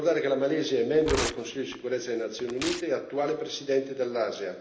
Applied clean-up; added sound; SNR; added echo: none; Tearing; 11 dB; reverberation time 0.8 s.